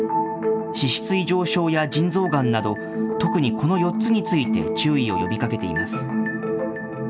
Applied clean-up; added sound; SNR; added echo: none; none; none; none.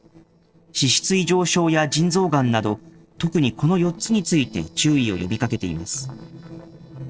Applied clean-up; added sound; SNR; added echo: neural separator model SepFormer DNS4.